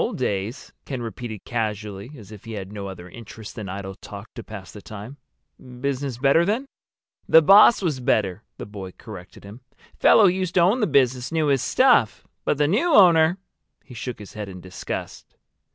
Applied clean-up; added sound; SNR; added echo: none; none; none; none.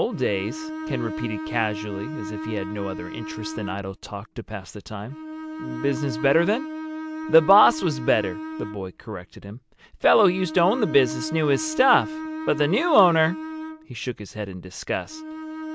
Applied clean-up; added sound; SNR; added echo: none; Bowed string instrument; 9 dB; none.